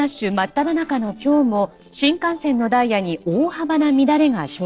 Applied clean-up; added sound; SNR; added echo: neural separator model SepFormer DNS4.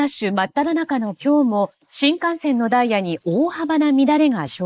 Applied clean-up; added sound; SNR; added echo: neural mask model Resemble Enhance denoiser.